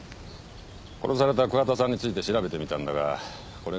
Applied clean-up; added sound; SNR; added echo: none; none; none; none.